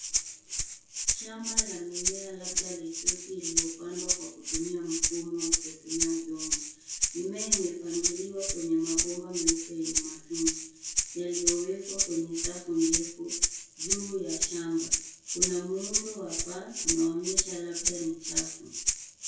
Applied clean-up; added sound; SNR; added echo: none; Rattle (instrument); -3 dB; reverberation time 0.6 s.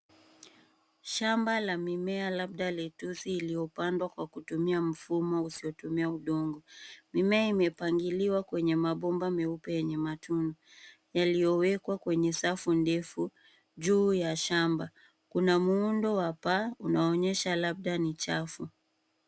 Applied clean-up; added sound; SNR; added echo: none; none; none; none.